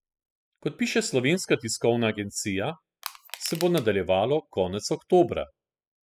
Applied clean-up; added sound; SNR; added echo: classical method spectral subtraction.